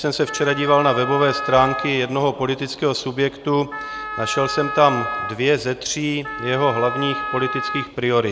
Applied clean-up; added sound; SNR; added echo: none; Wind instrument, woodwind instrument; 7 dB; none.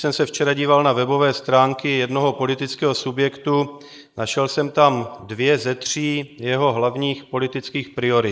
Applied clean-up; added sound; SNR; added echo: neural mask model Resemble Enhance denoiser.